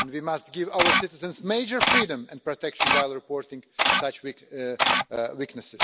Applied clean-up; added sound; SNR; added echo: none; Camera; -3 dB; none.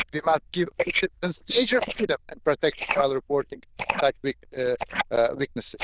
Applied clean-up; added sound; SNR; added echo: neural diffusion model UNIVERSE++.